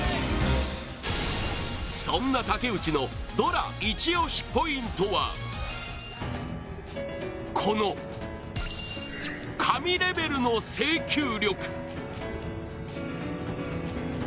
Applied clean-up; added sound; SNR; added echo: none; Guitar; 16 dB; none.